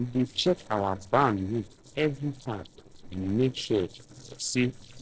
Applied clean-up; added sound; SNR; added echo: neural separator model SepFormer DNS4.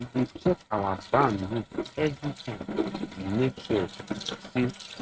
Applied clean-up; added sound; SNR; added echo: neural mask model RNNoise.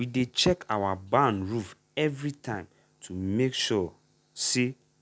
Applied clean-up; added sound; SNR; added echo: none; none; none; none.